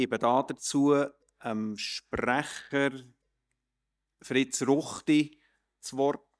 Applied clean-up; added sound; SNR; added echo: neural mask model DeepFilterNet 3.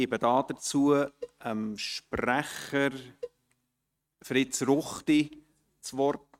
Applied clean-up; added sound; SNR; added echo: neural mask model RNNoise.